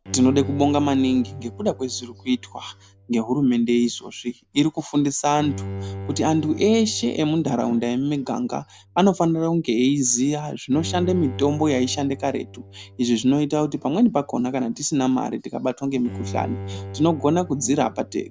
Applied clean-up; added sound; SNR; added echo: none; Bowed string instrument; 14 dB; none.